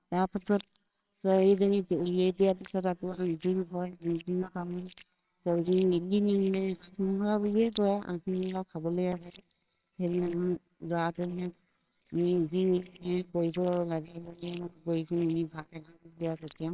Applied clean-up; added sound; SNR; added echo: neural separator model SepFormer WHAMR!.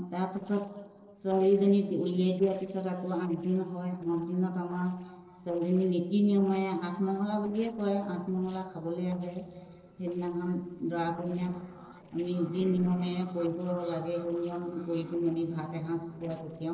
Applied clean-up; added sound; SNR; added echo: neural separator model SepFormer DNS4.